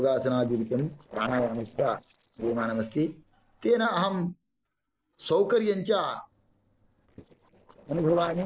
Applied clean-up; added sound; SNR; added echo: neural separator model SepFormer DNS4.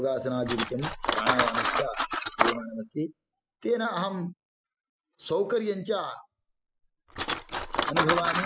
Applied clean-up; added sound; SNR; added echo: classical method spectral subtraction.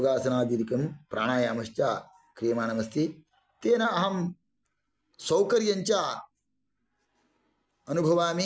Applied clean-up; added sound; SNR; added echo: none; none; none; none.